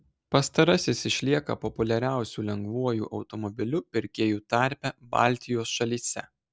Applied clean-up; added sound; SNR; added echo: none; none; none; none.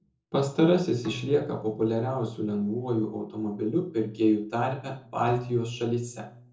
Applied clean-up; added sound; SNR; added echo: neural separator model SepFormer DNS4.